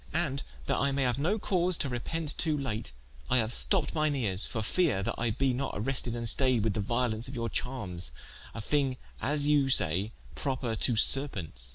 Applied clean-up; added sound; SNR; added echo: none; none; none; none.